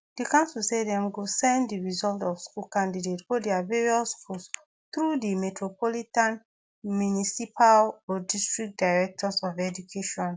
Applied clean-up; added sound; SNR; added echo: none; none; none; none.